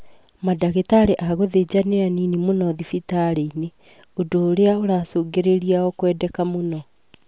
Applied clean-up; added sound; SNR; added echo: none; none; none; none.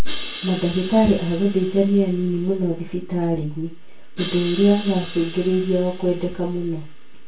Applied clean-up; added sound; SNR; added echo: none; Crash cymbal; 17 dB; reverberation time 0.2 s.